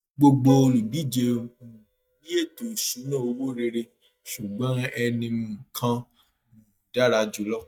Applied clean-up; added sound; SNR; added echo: neural mask model DeepFilterNet 3.